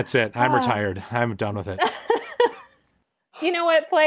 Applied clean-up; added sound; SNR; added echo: none; none; none; none.